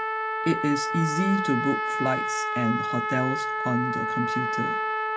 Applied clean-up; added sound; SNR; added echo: none; Trumpet; -1 dB; reverberation time 0.2 s.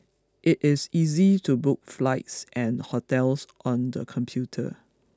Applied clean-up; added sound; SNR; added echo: none; none; none; none.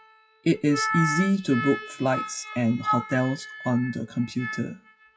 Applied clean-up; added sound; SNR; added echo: classical method WPE with log-MMSE.